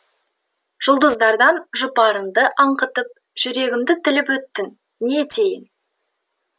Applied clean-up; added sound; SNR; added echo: none; none; none; none.